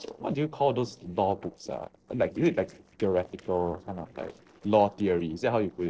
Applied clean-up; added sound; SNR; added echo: neural separator model SepFormer DNS4.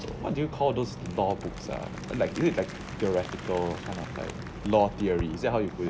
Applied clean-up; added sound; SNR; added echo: none; Applause; 18 dB; none.